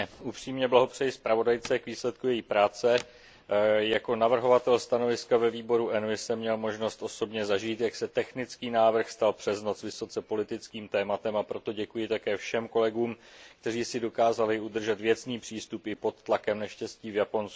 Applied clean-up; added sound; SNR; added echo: none; none; none; none.